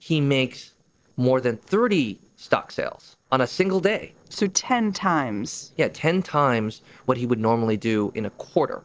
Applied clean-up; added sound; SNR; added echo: neural separator model SepFormer DNS4.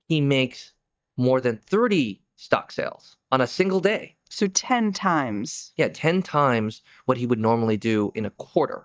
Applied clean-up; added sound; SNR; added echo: neural mask model DeepFilterNet 3.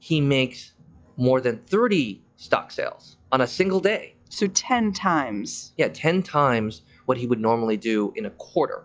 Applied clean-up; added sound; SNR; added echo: classical method log-MMSE.